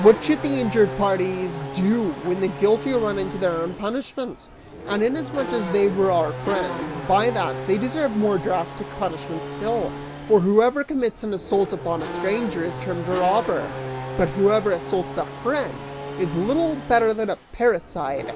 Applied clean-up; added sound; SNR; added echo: none; Race car, auto racing / Accelerating, revving, vroom; 10 dB; none.